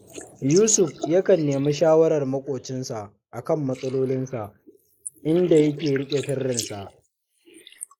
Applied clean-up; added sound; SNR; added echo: neural mask model Resemble Enhance denoiser.